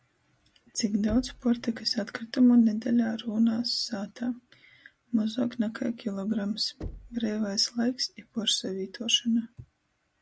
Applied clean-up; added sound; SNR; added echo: none; Knock; 18 dB; none.